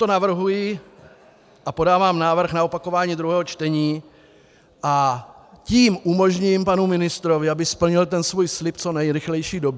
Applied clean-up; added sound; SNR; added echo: none; none; none; none.